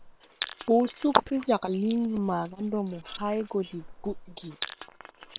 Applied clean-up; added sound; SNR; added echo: neural separator model SepFormer WHAM!.